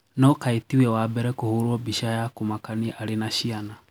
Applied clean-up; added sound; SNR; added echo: none; none; none; none.